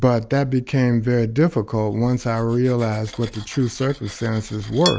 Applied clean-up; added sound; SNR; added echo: none; Cutlery, silverware; 17 dB; none.